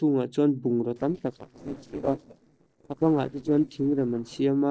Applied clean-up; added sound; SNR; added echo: neural separator model SepFormer DNS4.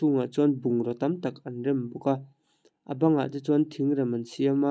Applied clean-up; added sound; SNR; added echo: none; none; none; none.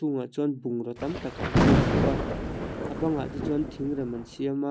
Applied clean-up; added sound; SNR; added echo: none; Thunder; -3 dB; none.